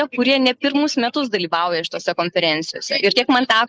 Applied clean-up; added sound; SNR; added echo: neural mask model Resemble Enhance denoiser.